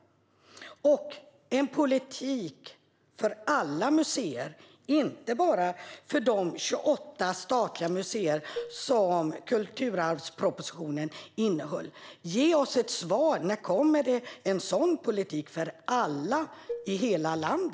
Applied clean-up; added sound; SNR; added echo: none; Dishes, pots, and pans; 13 dB; none.